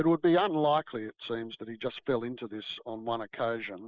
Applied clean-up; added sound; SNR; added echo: neural mask model Resemble Enhance denoiser.